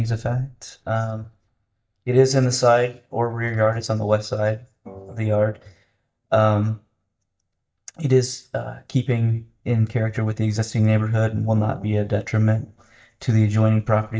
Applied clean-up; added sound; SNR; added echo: neural mask model DeepFilterNet 3.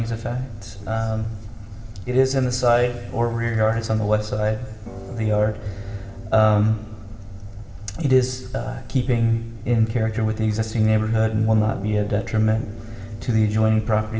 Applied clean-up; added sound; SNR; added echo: none; Harp; 20 dB; reverberation time 2.3 s.